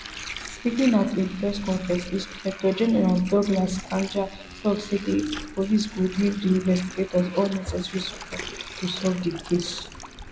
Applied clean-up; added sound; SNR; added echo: none; Motorcycle + Water; 13 dB; none.